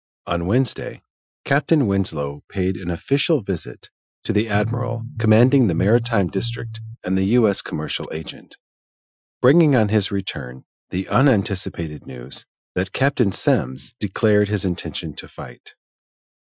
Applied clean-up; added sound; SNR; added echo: classical method Wiener filter.